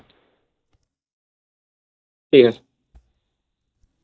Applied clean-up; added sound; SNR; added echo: neural mask model DeepFilterNet 3.